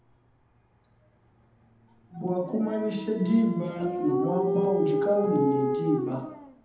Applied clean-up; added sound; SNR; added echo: none; Dog; 2 dB; reverberation time 1.1 s.